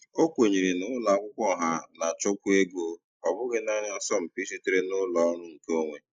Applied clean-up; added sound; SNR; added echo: neural mask model Resemble Enhance denoiser.